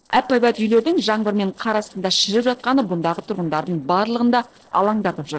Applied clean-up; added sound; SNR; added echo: neural separator model SepFormer DNS4.